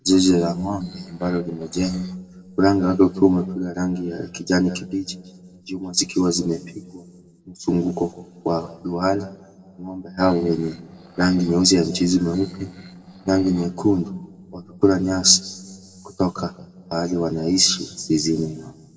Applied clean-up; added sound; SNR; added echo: neural separator model SepFormer DNS4.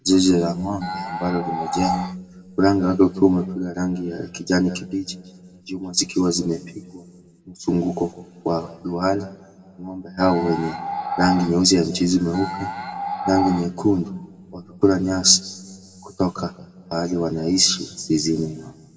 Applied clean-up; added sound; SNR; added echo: none; Animal; 5 dB; reverberation time 1.2 s.